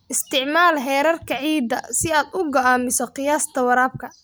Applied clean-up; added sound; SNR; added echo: none; none; none; none.